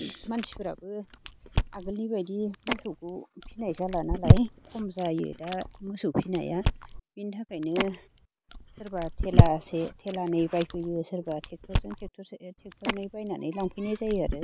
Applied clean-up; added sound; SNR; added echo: none; Chewing, mastication; -3 dB; none.